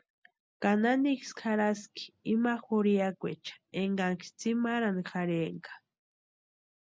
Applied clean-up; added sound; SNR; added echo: none; none; none; none.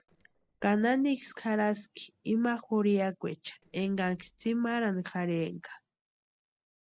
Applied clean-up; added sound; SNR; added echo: neural separator model SepFormer DNS4.